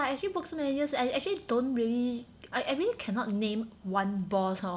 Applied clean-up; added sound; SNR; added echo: none; none; none; none.